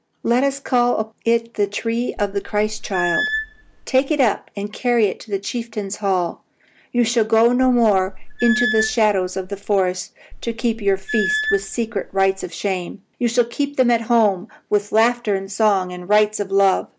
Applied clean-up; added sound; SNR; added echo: none; Squeak / Screech; 7 dB; none.